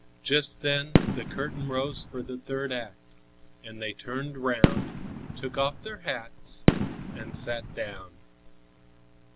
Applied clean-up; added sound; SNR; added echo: none; Fireworks; -5 dB; none.